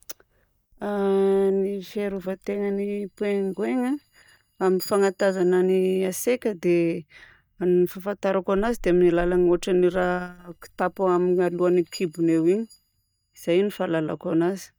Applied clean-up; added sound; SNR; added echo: neural mask model DeepFilterNet 3.